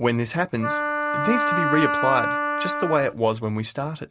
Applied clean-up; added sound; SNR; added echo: none; Wind instrument, woodwind instrument; 0 dB; none.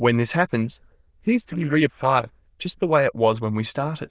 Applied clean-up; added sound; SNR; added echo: neural diffusion model UNIVERSE++.